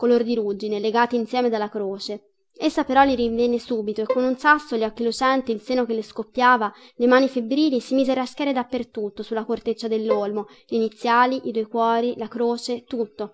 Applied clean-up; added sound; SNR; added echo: none; Bowed string instrument; 11 dB; none.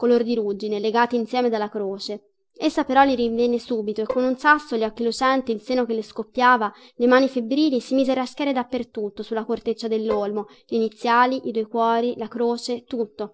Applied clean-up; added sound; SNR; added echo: neural separator model SepFormer DNS4.